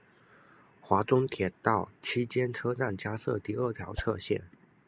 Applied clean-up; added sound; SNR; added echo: none; Whoosh, swoosh, swish; 9 dB; none.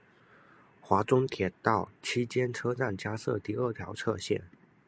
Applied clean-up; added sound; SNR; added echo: none; none; none; none.